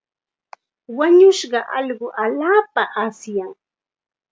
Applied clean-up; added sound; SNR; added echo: none; none; none; none.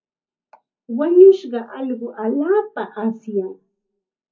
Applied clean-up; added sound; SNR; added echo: none; none; none; reverberation time 0.4 s.